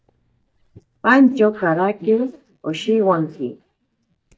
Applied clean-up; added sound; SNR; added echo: neural mask model DeepFilterNet 3.